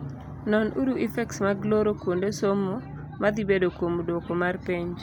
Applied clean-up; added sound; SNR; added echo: none; none; none; none.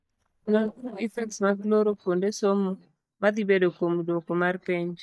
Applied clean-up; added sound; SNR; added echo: neural mask model DeepFilterNet 3.